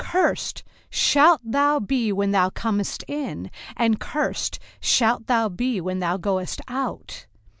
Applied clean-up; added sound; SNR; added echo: none; none; none; none.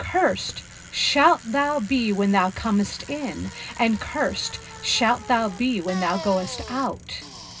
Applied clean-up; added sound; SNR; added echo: none; Bicycle; 16 dB; reverberation time 0.2 s.